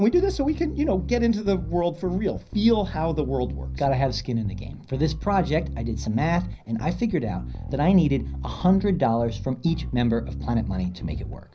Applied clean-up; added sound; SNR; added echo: none; Bass guitar; 9 dB; reverberation time 0.5 s.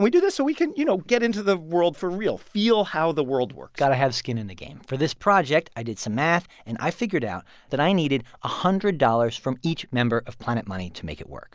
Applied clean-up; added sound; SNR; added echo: none; none; none; none.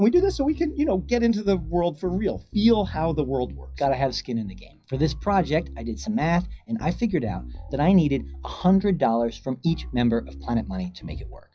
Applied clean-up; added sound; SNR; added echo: classical method WPE with log-MMSE.